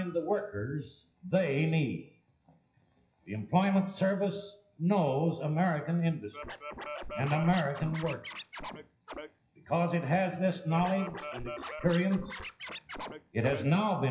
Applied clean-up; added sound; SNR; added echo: classical method WPE with log-MMSE.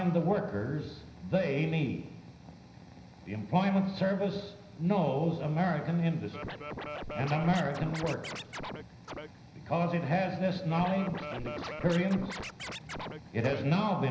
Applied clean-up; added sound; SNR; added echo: none; Scratching (performance technique); 9 dB; reverberation time 0.9 s.